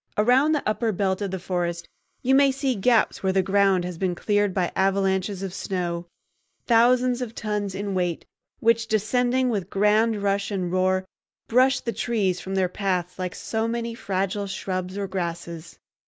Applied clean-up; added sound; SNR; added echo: neural mask model Resemble Enhance denoiser.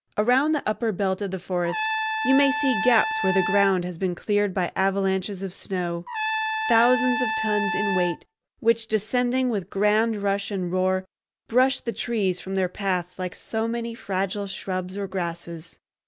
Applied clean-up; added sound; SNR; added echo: none; Trumpet; 3 dB; none.